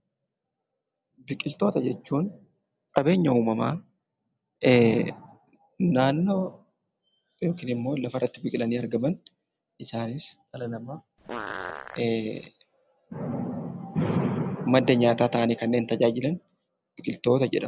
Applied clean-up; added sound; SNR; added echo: none; Fart; 11 dB; none.